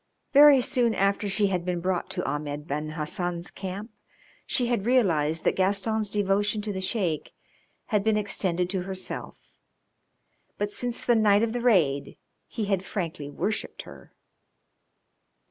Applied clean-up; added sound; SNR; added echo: none; none; none; none.